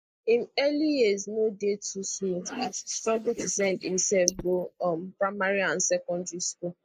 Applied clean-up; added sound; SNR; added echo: neural mask model Resemble Enhance denoiser.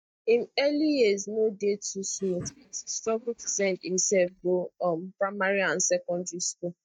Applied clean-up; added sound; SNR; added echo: neural mask model DeepFilterNet 3.